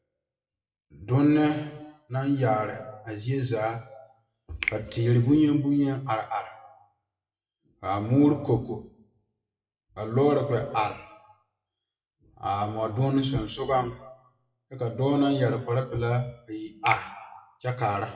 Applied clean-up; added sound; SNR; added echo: classical method WPE with log-MMSE.